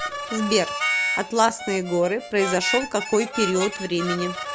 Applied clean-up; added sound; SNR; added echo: none; Harmonica; 5 dB; none.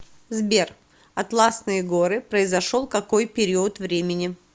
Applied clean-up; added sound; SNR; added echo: none; none; none; none.